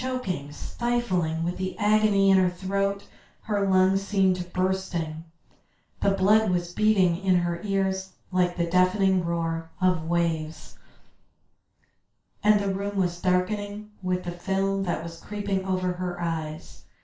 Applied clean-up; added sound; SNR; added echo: none; none; none; reverberation time 0.3 s.